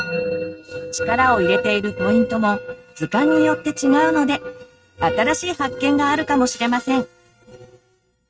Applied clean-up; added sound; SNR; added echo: neural mask model RNNoise.